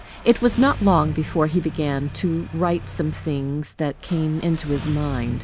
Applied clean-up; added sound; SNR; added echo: none; Engine starting; 11 dB; none.